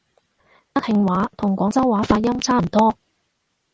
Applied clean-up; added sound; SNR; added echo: none; none; none; none.